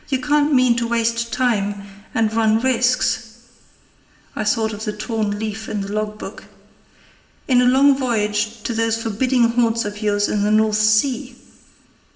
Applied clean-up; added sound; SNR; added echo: none; none; none; reverberation time 1.1 s.